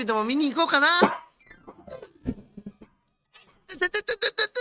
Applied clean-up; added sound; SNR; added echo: neural mask model RNNoise.